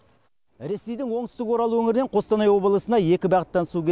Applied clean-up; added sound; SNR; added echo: none; none; none; none.